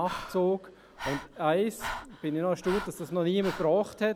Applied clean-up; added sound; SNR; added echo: none; Breathing; 12 dB; none.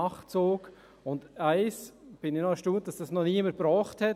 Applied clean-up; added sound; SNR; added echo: none; none; none; none.